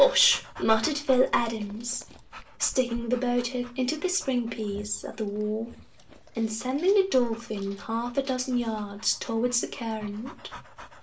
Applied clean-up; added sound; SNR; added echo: none; Dog; 20 dB; reverberation time 0.2 s.